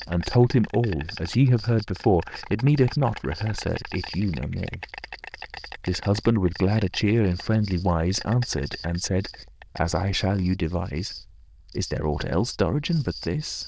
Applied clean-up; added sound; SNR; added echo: neural diffusion model UNIVERSE++.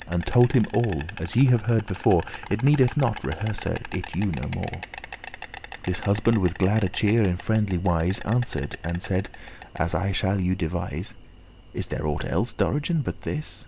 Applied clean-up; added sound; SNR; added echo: none; Insect; 12 dB; none.